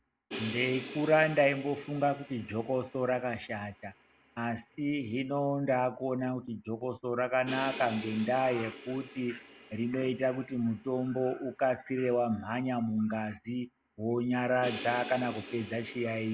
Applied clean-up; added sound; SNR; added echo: none; Crash cymbal; 15 dB; none.